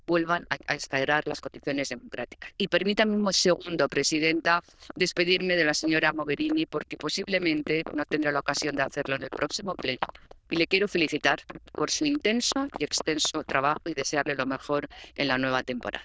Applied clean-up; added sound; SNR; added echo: neural diffusion model UNIVERSE++.